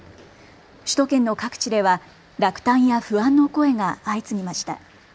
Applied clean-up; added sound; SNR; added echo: none; none; none; none.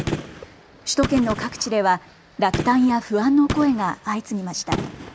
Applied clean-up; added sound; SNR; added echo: none; Gunshot, gunfire; 9 dB; none.